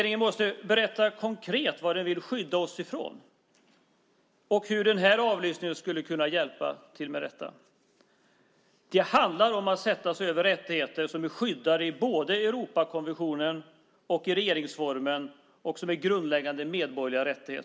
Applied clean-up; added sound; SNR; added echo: none; none; none; none.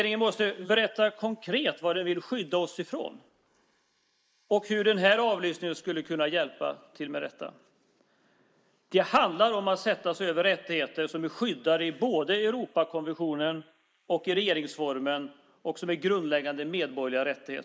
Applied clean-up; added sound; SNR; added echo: neural mask model Resemble Enhance denoiser.